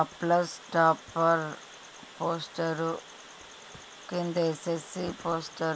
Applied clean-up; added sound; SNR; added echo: none; Water; 18 dB; none.